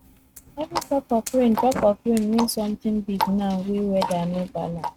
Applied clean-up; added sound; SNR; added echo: neural mask model RNNoise.